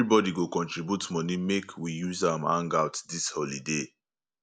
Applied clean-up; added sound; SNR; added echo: none; none; none; none.